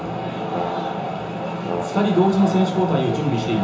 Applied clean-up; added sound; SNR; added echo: none; Brass instrument; 11 dB; reverberation time 0.7 s.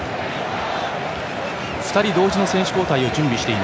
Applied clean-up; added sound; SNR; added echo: none; none; none; none.